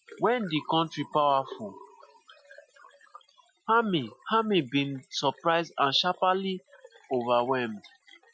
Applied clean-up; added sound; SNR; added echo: classical method Wiener filter.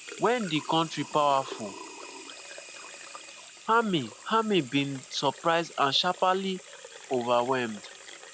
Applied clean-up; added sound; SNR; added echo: none; Sink (filling or washing) / Water tap, faucet; 16 dB; none.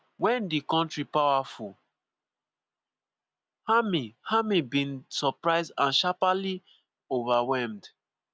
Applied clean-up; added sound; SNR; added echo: none; none; none; none.